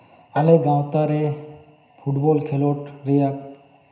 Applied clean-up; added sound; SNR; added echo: none; Cowbell; 19 dB; reverberation time 0.9 s.